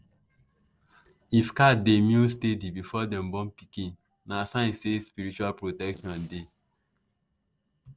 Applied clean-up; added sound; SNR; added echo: neural separator model SepFormer DNS4.